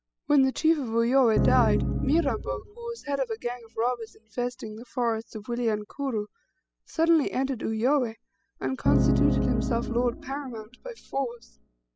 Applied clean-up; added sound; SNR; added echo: classical method spectral subtraction.